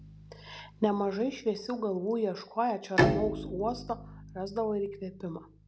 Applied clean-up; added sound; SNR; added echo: none; Bowed string instrument; 3 dB; none.